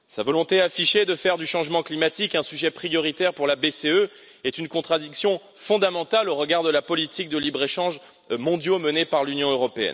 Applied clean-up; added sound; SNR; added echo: none; none; none; none.